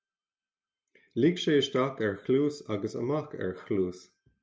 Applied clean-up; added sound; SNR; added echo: none; none; none; none.